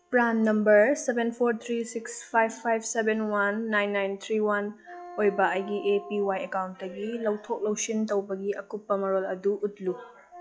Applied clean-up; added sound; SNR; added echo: classical method log-MMSE.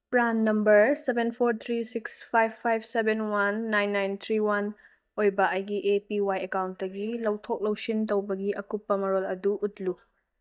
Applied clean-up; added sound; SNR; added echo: neural mask model DeepFilterNet 3.